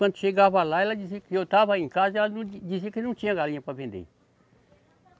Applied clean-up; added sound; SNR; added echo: none; none; none; none.